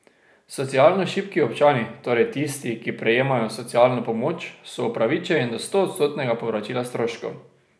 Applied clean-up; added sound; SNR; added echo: none; none; none; none.